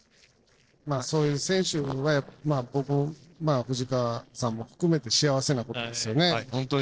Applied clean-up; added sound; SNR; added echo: neural separator model SepFormer DNS4.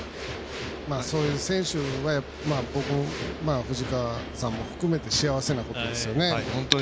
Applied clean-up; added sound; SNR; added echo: none; none; none; none.